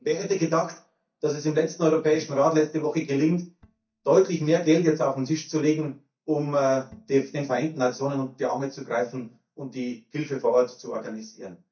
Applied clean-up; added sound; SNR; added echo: neural mask model DeepFilterNet 3.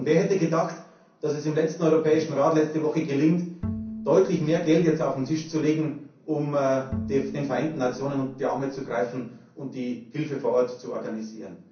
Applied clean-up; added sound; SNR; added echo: none; Bowed string instrument; 12 dB; reverberation time 0.6 s.